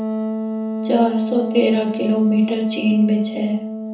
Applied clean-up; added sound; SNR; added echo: none; Wind instrument, woodwind instrument; 5 dB; reverberation time 0.6 s.